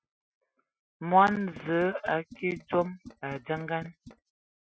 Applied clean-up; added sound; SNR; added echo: classical method Wiener filter.